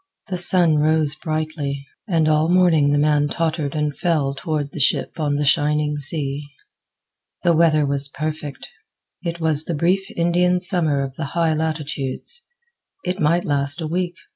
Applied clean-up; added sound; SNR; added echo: none; none; none; none.